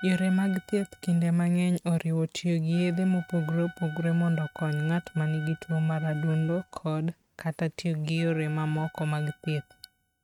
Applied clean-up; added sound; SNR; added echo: neural mask model RNNoise.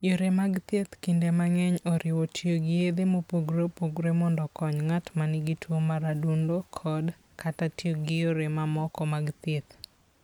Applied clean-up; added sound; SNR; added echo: none; none; none; none.